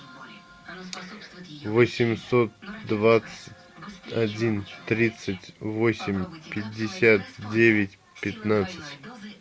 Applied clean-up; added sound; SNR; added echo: none; none; none; none.